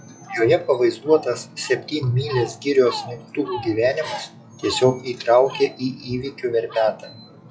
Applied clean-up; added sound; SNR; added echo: classical method log-MMSE.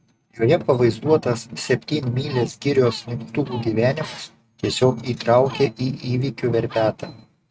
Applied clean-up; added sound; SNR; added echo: neural mask model RNNoise.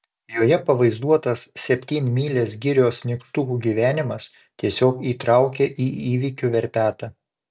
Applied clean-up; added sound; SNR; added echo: none; none; none; none.